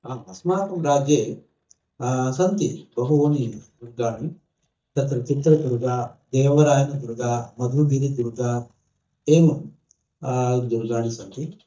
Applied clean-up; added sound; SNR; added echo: neural mask model DeepFilterNet 3.